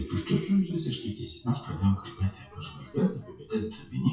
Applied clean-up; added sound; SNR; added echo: classical method WPE with log-MMSE.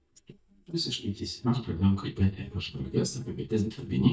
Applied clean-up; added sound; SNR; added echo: neural mask model DeepFilterNet 3.